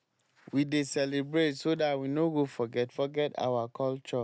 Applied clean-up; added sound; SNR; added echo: none; none; none; none.